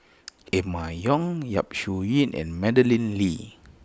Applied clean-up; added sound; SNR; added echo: none; none; none; none.